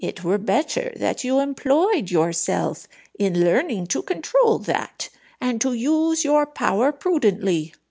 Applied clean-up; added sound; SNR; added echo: none; none; none; none.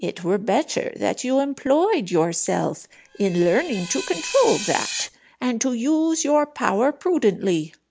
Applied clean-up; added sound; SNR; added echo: none; Screech; 11 dB; none.